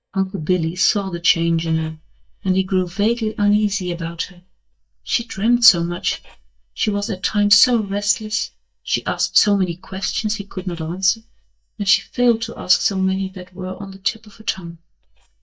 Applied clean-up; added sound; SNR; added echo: neural mask model DeepFilterNet 3.